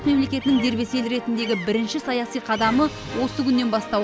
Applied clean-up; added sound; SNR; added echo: none; Bird vocalization, bird call, bird song; 20 dB; none.